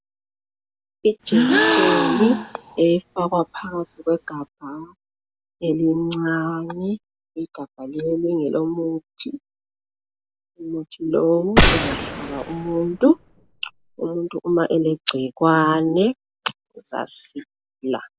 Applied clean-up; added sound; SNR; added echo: none; Gasp + Gunshot, gunfire; -1 dB; none.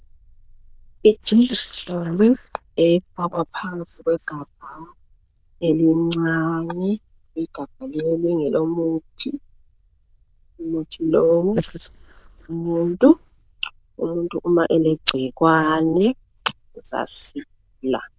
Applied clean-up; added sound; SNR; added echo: neural diffusion model UNIVERSE++.